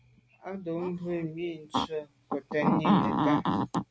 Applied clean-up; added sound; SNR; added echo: none; none; none; none.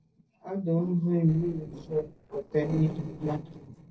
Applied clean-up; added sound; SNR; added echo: neural separator model SepFormer DNS4.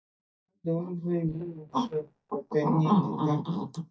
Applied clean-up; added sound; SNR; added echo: neural mask model DeepFilterNet 3.